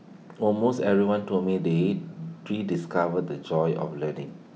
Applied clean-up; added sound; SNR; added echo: none; none; none; none.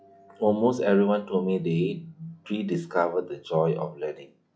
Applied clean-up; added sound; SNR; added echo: classical method log-MMSE.